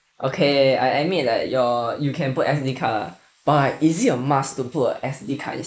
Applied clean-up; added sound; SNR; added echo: neural mask model Resemble Enhance denoiser.